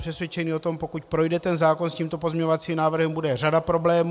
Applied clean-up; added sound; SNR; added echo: none; none; none; none.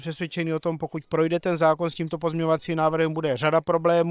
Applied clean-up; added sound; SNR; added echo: neural separator model SepFormer WHAM!.